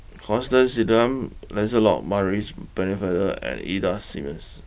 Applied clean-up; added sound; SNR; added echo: none; none; none; none.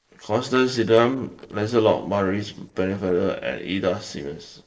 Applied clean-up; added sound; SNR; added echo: neural separator model SepFormer DNS4.